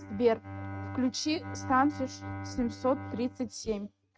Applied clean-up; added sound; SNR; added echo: neural mask model RNNoise.